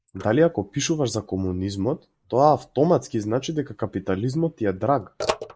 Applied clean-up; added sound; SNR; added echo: neural mask model Resemble Enhance denoiser.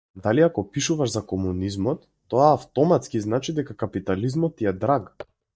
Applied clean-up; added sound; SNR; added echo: neural mask model DeepFilterNet 3.